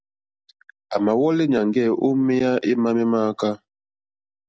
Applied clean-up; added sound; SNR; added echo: none; none; none; none.